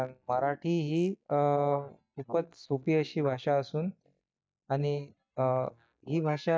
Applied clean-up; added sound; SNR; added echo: neural mask model DeepFilterNet 3.